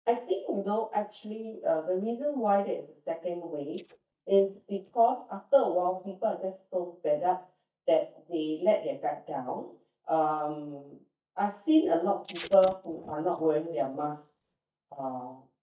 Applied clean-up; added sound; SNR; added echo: neural mask model DeepFilterNet 3.